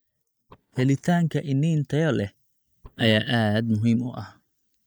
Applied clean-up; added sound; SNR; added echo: neural mask model DeepFilterNet 3.